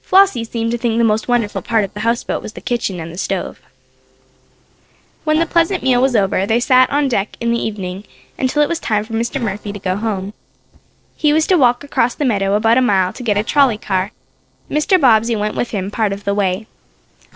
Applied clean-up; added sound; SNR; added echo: neural separator model SepFormer DNS4.